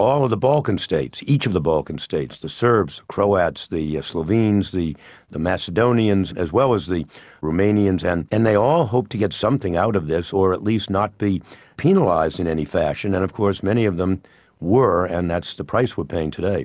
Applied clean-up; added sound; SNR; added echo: none; none; none; none.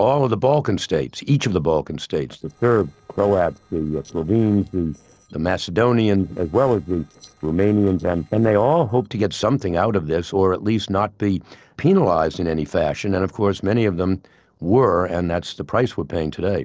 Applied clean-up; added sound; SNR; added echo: neural separator model SepFormer DNS4.